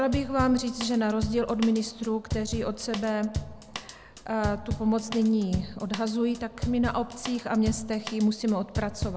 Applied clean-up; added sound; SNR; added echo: none; Drum / Drum kit; 9 dB; none.